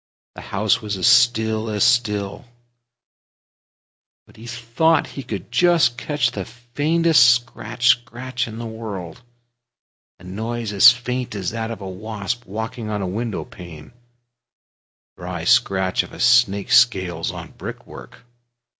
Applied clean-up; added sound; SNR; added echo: none; none; none; none.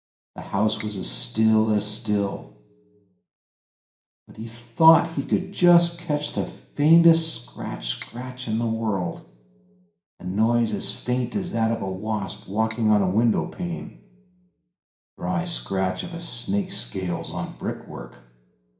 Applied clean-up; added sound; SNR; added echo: none; Cutlery, silverware; 18 dB; reverberation time 0.5 s.